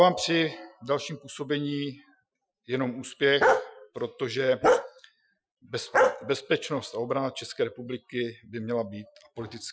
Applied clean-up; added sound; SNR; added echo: classical method Wiener filter.